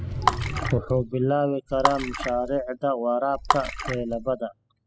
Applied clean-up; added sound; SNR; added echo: classical method spectral subtraction.